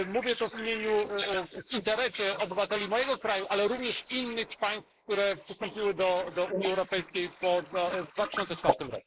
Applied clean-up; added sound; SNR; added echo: neural mask model Resemble Enhance denoiser.